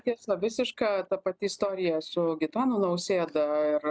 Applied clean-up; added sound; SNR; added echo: neural mask model DeepFilterNet 3.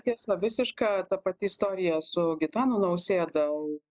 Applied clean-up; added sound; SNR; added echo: neural mask model Resemble Enhance denoiser.